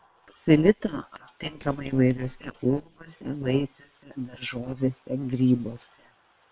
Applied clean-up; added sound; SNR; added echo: neural separator model SepFormer WHAM!.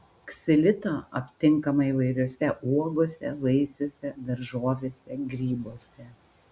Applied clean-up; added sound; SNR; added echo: none; none; none; none.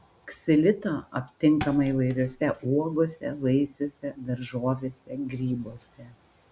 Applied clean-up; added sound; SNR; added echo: none; Thump, thud; 17 dB; none.